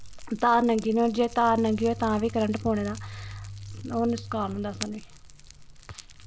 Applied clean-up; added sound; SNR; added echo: none; Fire; 17 dB; none.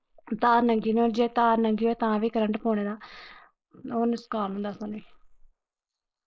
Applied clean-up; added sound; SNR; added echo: neural mask model Resemble Enhance denoiser.